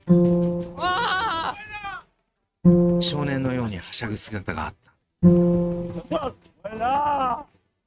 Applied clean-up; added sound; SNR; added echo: neural mask model RNNoise.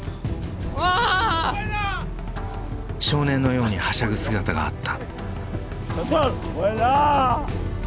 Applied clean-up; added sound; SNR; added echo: none; none; none; none.